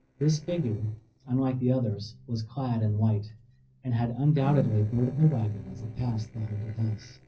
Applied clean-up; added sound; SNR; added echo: neural separator model SepFormer DNS4.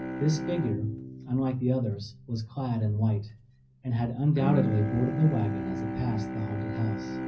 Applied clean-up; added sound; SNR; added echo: none; Bowed string instrument; 7 dB; reverberation time 0.4 s.